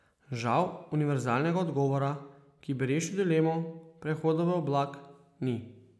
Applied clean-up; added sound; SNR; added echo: none; none; none; none.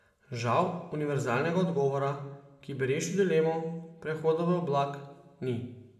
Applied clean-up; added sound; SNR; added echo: none; none; none; reverberation time 0.8 s.